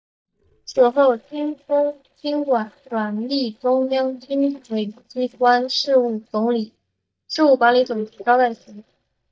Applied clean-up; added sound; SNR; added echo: neural mask model DeepFilterNet 3.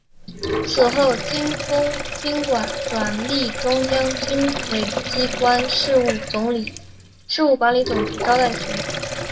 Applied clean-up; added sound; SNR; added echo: none; Sink (filling or washing); 5 dB; reverberation time 0.2 s.